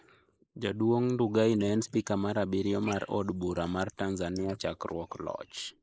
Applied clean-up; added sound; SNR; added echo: neural mask model Resemble Enhance denoiser.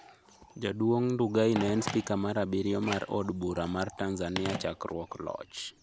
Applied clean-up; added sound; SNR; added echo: none; Telephone; 13 dB; none.